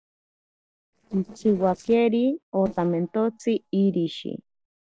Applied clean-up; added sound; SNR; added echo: neural separator model SepFormer DNS4.